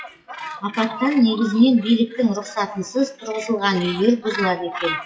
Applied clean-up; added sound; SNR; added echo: classical method WPE with log-MMSE.